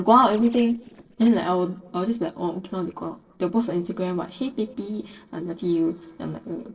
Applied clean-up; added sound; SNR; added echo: neural separator model SepFormer DNS4.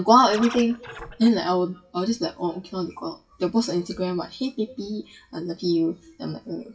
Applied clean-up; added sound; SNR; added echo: classical method WPE with log-MMSE.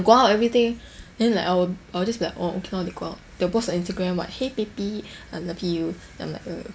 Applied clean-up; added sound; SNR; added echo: none; none; none; none.